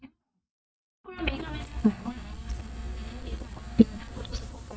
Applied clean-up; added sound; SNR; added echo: neural mask model DeepFilterNet 3.